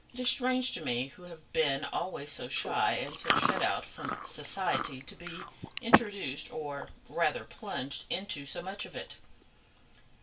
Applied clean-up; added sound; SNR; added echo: none; Chewing, mastication; 3 dB; reverberation time 0.2 s.